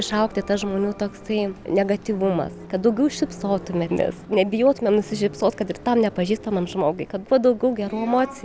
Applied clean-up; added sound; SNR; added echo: none; none; none; none.